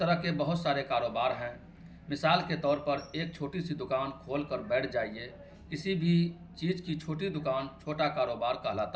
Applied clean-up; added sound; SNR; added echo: none; none; none; none.